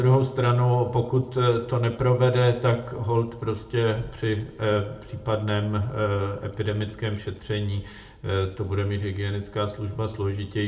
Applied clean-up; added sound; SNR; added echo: none; none; none; reverberation time 0.4 s.